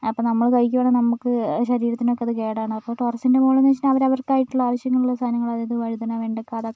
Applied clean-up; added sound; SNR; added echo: none; none; none; none.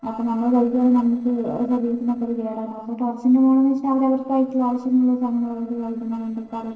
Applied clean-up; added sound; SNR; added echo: neural separator model SepFormer DNS4.